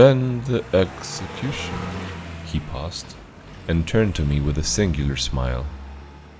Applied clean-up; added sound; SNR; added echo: none; Car passing by; 12 dB; none.